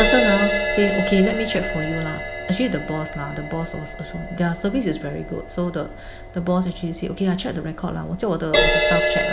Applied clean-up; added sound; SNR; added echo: none; Crash cymbal; 1 dB; none.